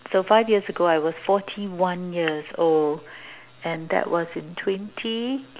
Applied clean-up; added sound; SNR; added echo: none; none; none; none.